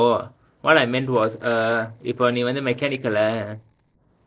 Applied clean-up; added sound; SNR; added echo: neural separator model SepFormer DNS4.